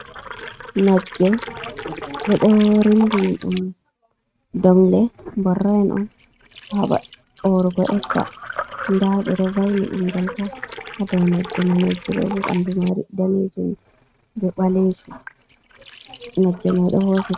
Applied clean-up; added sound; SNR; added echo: neural mask model RNNoise.